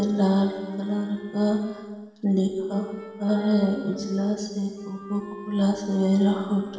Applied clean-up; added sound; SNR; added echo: none; Wind instrument, woodwind instrument; 19 dB; reverberation time 1.4 s.